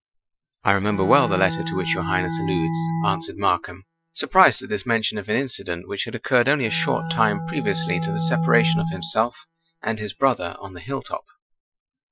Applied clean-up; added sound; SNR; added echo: classical method Wiener filter.